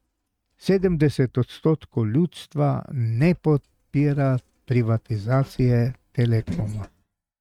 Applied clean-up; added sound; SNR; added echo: neural mask model RNNoise.